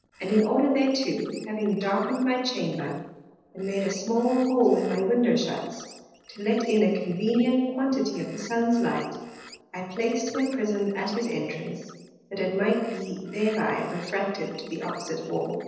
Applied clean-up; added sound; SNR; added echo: neural separator model SepFormer DNS4.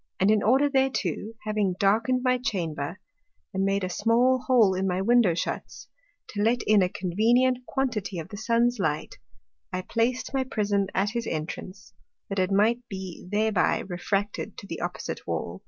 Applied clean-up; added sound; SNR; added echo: none; none; none; none.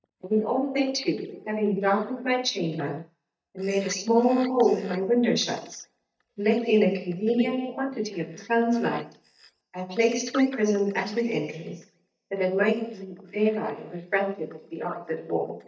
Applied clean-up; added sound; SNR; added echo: neural mask model DeepFilterNet 3.